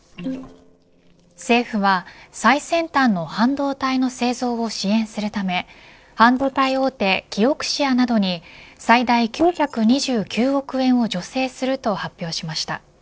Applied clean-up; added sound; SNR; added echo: neural separator model SepFormer DNS4.